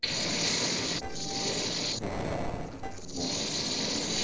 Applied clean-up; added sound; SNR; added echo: neural separator model SepFormer DNS4.